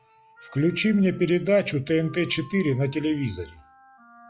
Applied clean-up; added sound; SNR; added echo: classical method log-MMSE.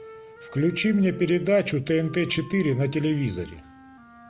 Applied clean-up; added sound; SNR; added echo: none; Wind instrument, woodwind instrument; 20 dB; none.